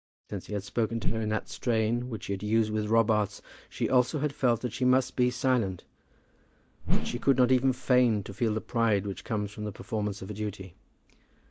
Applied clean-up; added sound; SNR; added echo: neural mask model DeepFilterNet 3.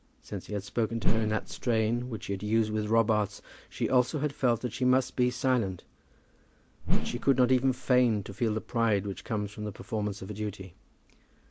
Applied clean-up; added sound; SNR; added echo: none; Whoosh, swoosh, swish; -2 dB; none.